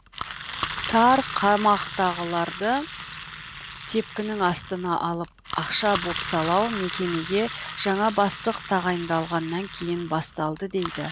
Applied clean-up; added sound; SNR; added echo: none; Engine; 9 dB; none.